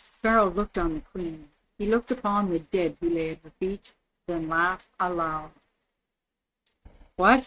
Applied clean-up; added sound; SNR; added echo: neural mask model RNNoise.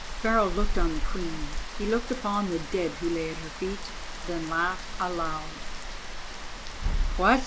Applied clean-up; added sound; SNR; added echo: none; Rain; 1 dB; none.